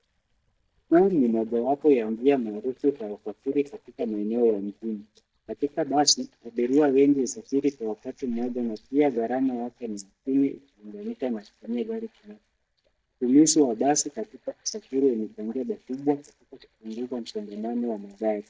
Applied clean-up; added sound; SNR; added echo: neural mask model DeepFilterNet 3.